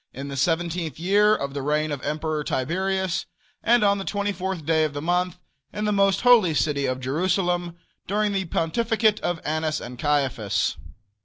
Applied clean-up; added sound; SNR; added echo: none; none; none; none.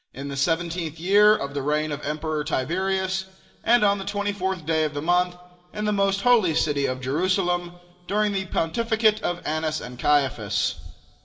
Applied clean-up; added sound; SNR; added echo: none; none; none; reverberation time 1.4 s.